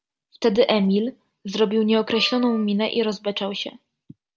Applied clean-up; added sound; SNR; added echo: none; Wind instrument, woodwind instrument; 20 dB; none.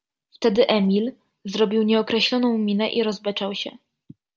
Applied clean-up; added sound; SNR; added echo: none; none; none; none.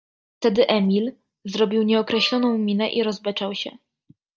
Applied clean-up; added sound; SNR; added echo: neural mask model DeepFilterNet 3.